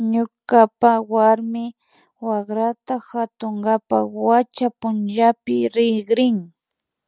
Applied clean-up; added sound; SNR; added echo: none; none; none; none.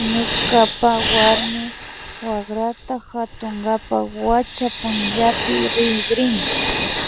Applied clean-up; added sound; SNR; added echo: none; Hiss; 4 dB; none.